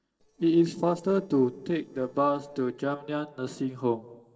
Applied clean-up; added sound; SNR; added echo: neural separator model SepFormer DNS4.